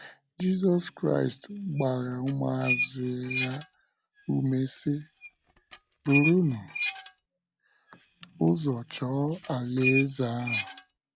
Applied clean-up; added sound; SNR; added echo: none; Squeak; 4 dB; none.